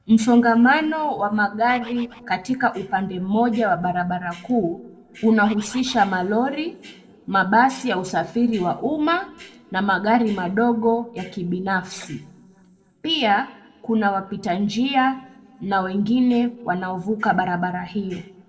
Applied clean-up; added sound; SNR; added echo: neural separator model SepFormer DNS4.